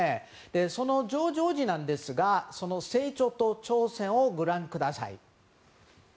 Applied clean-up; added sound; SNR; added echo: none; none; none; none.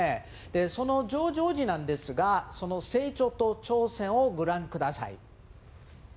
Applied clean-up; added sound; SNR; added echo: none; Aircraft; 20 dB; none.